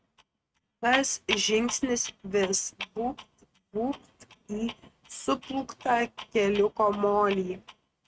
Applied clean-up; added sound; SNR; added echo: neural mask model RNNoise.